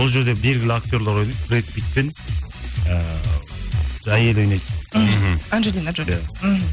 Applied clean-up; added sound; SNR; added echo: none; none; none; none.